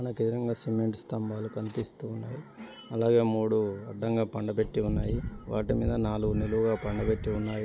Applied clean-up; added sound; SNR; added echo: none; none; none; none.